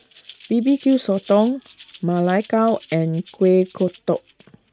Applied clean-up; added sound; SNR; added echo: neural mask model RNNoise.